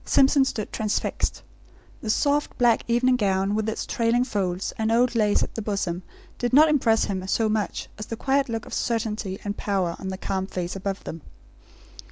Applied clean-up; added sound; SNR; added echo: none; none; none; none.